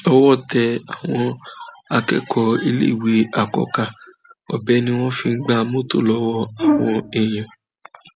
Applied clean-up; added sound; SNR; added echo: none; Brass instrument; 2 dB; none.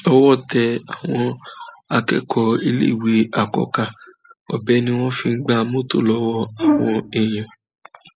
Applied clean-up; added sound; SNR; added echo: neural mask model Resemble Enhance denoiser.